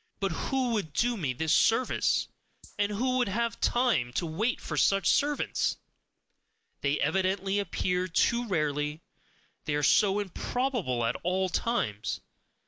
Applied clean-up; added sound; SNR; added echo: neural mask model Resemble Enhance denoiser.